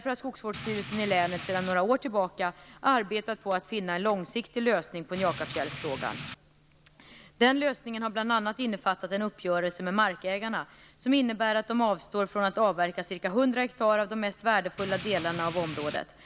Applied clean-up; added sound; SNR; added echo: none; Rain; 11 dB; none.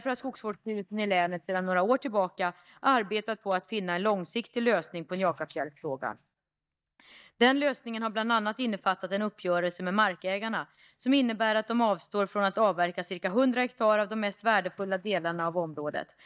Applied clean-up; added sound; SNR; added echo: neural mask model DeepFilterNet 3.